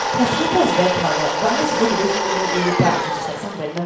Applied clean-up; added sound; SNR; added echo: none; Domestic sounds, home sounds; 1 dB; reverberation time 0.7 s.